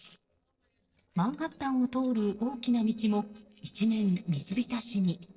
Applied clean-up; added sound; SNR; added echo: neural separator model SepFormer DNS4.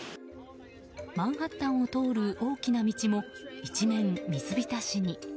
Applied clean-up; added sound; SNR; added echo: none; none; none; none.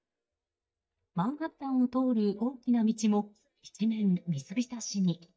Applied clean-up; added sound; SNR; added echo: neural mask model DeepFilterNet 3.